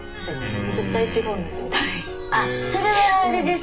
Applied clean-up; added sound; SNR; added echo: none; Tick; 16 dB; reverberation time 0.2 s.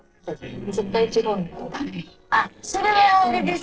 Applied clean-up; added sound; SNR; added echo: neural separator model SepFormer DNS4.